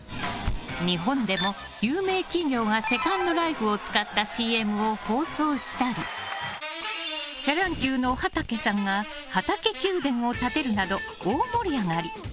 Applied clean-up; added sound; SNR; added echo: none; Tearing; 16 dB; none.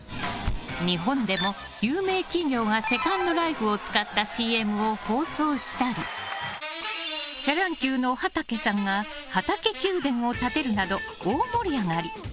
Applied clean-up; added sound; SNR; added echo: none; none; none; none.